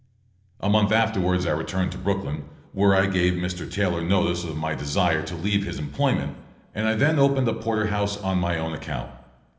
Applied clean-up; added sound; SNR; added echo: none; none; none; reverberation time 0.8 s.